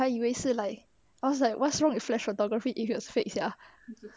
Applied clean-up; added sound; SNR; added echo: none; none; none; none.